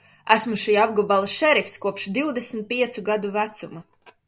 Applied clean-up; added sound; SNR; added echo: none; none; none; none.